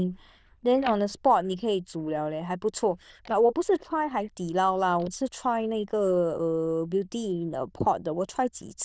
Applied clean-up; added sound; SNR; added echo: neural diffusion model UNIVERSE++.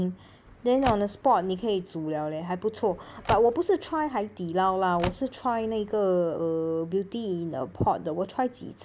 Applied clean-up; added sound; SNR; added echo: none; Car; 13 dB; none.